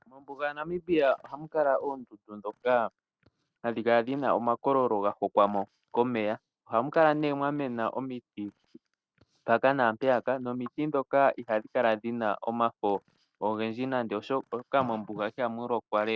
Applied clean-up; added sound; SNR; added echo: neural separator model SepFormer DNS4.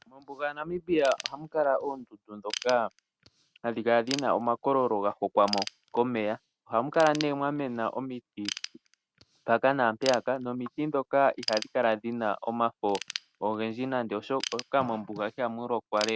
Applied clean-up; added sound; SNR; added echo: none; Ratchet, pawl / Tools; 14 dB; none.